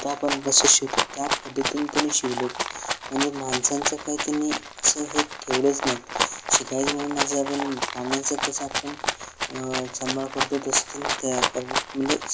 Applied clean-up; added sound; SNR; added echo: none; Rattle (instrument); 3 dB; none.